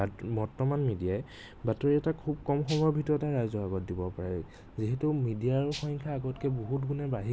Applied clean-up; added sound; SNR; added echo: none; Rattle (instrument); 13 dB; none.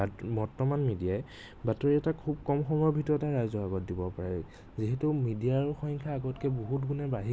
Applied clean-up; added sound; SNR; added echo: none; none; none; none.